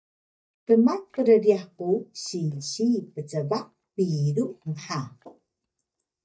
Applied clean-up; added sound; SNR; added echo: neural mask model DeepFilterNet 3.